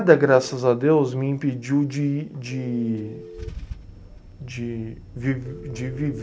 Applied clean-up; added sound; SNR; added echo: none; Telephone + Idling / Engine starting / Car; 17 dB; none.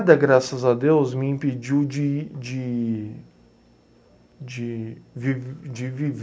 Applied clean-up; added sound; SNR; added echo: none; none; none; none.